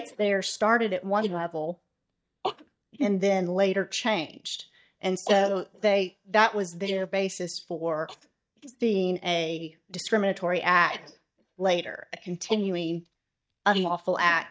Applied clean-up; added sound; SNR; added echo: neural mask model DeepFilterNet 3.